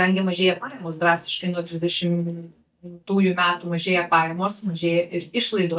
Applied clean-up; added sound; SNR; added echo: neural mask model DeepFilterNet 3.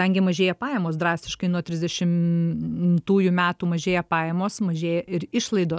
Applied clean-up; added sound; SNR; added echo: none; none; none; none.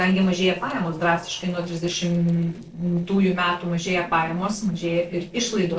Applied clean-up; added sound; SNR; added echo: neural separator model SepFormer DNS4.